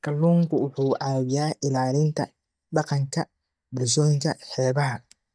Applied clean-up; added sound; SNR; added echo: neural mask model DeepFilterNet 3.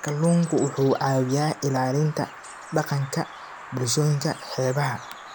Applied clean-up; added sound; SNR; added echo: none; Bird vocalization, bird call, bird song; 16 dB; none.